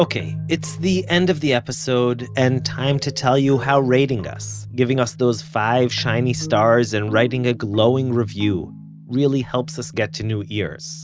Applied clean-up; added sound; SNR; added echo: none; none; none; none.